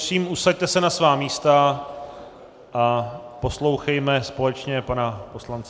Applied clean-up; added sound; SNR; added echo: none; none; none; none.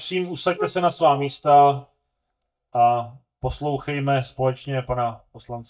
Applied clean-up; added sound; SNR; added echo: neural mask model DeepFilterNet 3.